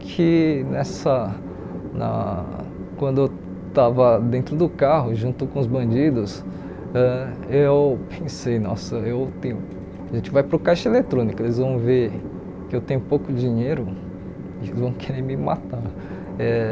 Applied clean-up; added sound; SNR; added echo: none; Train; 11 dB; none.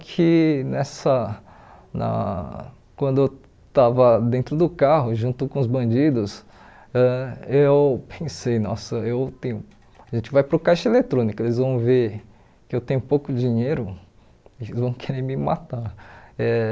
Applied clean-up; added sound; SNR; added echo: none; none; none; none.